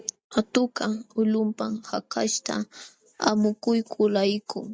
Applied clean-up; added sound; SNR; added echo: none; none; none; none.